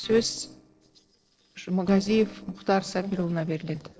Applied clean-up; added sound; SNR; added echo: neural separator model SepFormer DNS4.